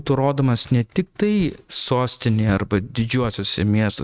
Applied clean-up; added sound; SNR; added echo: neural mask model RNNoise.